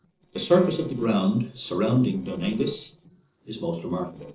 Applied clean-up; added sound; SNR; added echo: neural separator model SepFormer DNS4.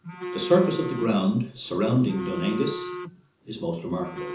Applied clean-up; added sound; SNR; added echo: none; Telephone; 10 dB; reverberation time 0.6 s.